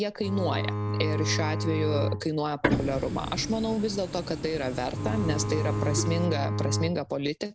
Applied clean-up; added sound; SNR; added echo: none; Bowed string instrument + Printer; 0 dB; none.